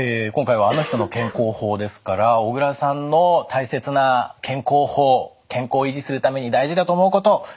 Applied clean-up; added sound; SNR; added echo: none; Cough; 10 dB; none.